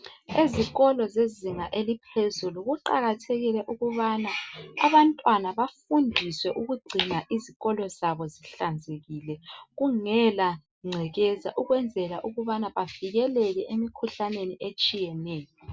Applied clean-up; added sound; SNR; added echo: none; none; none; none.